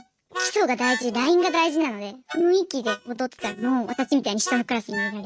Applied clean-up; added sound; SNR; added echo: neural mask model RNNoise.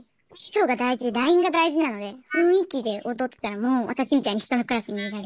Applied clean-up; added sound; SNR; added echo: neural mask model Resemble Enhance denoiser.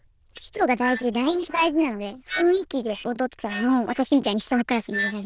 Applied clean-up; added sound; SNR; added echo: neural diffusion model UNIVERSE++.